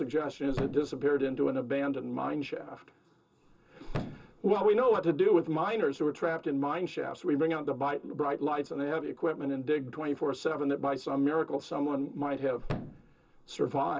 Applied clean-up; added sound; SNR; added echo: none; Thump, thud; 11 dB; reverberation time 0.2 s.